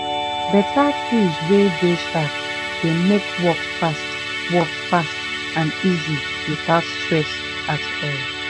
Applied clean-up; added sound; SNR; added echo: none; Musical instrument; 4 dB; none.